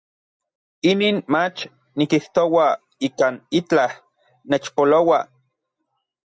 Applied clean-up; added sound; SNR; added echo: none; none; none; none.